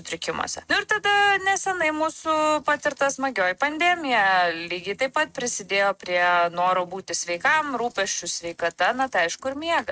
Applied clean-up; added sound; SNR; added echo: neural mask model RNNoise.